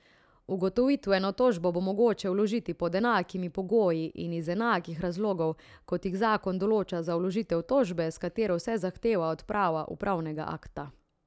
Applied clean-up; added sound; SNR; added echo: none; none; none; none.